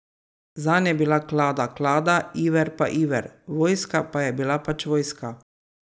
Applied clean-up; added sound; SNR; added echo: none; none; none; none.